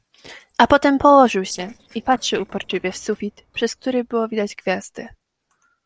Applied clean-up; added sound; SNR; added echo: neural separator model SepFormer DNS4.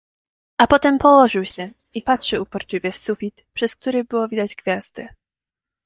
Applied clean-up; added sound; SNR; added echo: neural mask model DeepFilterNet 3.